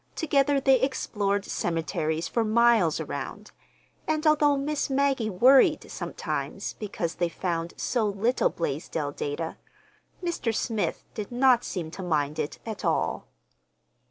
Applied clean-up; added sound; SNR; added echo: none; none; none; none.